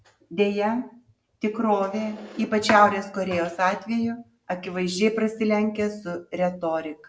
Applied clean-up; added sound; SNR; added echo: none; none; none; none.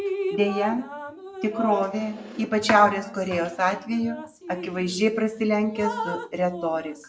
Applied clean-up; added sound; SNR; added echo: none; Drip; 10 dB; none.